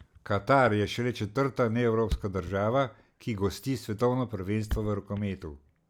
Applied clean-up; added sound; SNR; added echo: none; Thump, thud; 14 dB; none.